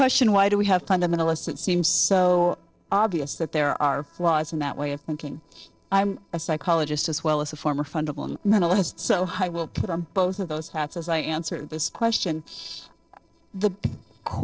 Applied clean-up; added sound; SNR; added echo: neural separator model SepFormer DNS4.